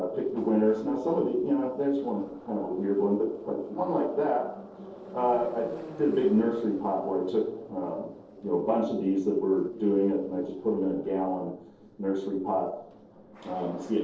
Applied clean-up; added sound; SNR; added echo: neural separator model SepFormer DNS4.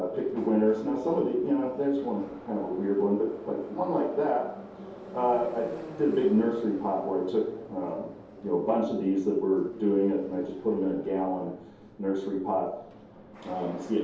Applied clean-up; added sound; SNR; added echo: none; Subway, metro, underground; 18 dB; reverberation time 0.7 s.